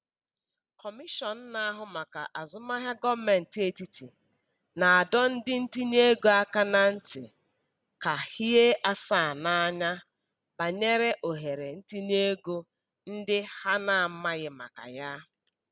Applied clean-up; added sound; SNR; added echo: none; none; none; none.